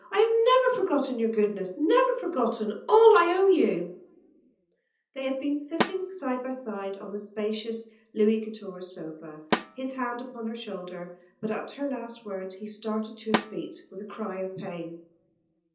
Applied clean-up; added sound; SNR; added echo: none; Snare drum; 7 dB; reverberation time 0.7 s.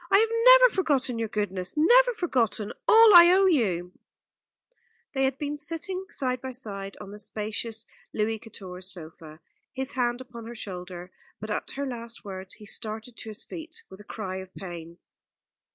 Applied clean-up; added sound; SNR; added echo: none; none; none; none.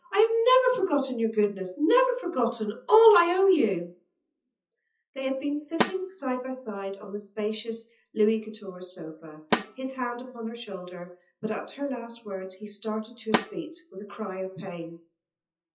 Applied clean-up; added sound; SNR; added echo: classical method WPE with log-MMSE.